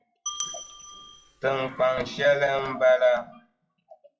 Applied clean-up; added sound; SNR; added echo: classical method WPE with log-MMSE.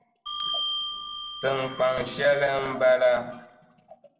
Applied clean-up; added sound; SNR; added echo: none; Bell; 6 dB; reverberation time 0.6 s.